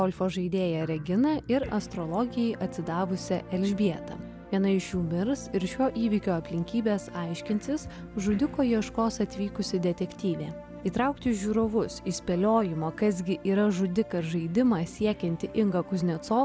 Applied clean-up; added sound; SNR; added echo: none; none; none; none.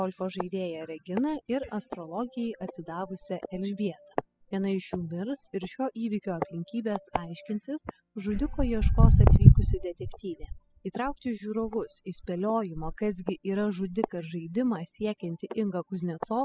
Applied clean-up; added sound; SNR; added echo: classical method spectral subtraction.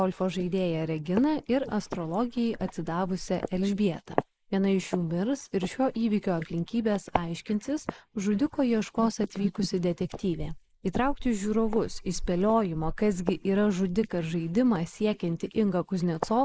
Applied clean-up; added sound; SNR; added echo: neural mask model Resemble Enhance denoiser.